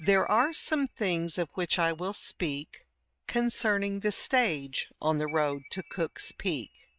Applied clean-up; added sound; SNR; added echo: neural mask model RNNoise.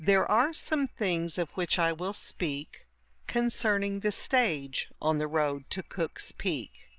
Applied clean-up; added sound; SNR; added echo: neural separator model SepFormer DNS4.